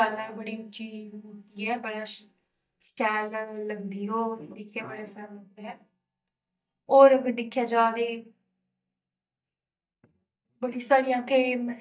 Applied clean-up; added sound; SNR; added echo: neural mask model DeepFilterNet 3.